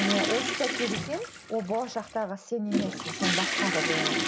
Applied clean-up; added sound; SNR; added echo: none; Toilet flush / Water; -1 dB; none.